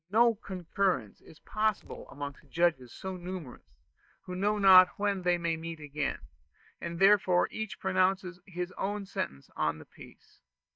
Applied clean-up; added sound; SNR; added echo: neural mask model DeepFilterNet 3.